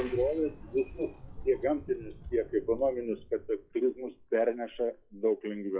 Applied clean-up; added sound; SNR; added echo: classical method WPE with log-MMSE.